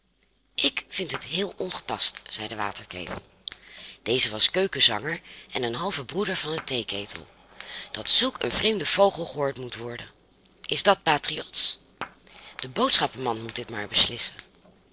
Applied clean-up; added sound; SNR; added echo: neural separator model SepFormer DNS4.